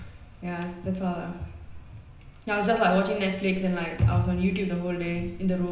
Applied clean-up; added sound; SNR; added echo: none; Cricket; 16 dB; reverberation time 0.9 s.